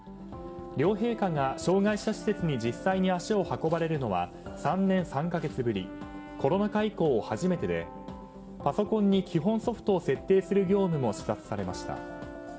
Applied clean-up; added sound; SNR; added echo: none; Brass instrument; 18 dB; reverberation time 2.0 s.